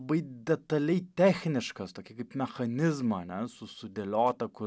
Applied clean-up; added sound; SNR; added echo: none; none; none; none.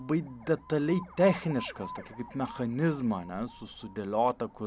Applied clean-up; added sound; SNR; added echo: none; Alarm; 17 dB; none.